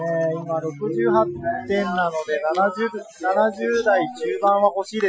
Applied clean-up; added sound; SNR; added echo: classical method Wiener filter.